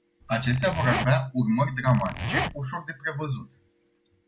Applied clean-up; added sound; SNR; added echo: none; Zipper (clothing); 6 dB; none.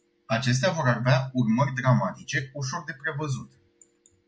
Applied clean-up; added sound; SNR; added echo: none; none; none; none.